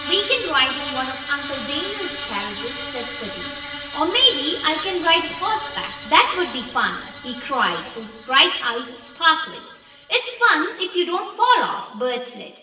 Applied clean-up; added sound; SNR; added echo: none; Screech; 11 dB; reverberation time 1.1 s.